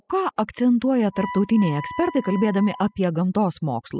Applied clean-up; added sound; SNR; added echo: classical method spectral subtraction.